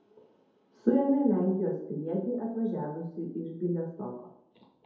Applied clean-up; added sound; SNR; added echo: none; none; none; reverberation time 2.1 s.